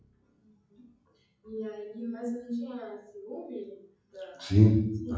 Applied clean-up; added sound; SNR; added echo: classical method WPE with log-MMSE.